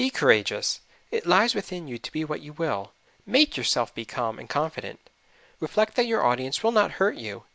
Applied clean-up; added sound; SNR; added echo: none; none; none; none.